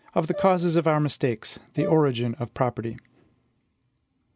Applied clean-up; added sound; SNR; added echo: none; Brass instrument; 13 dB; none.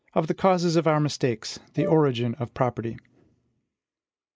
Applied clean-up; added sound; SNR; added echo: neural mask model Resemble Enhance denoiser.